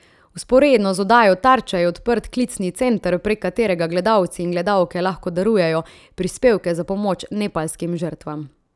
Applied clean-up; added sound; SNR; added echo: none; none; none; none.